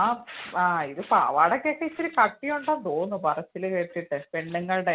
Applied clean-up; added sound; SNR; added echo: none; none; none; none.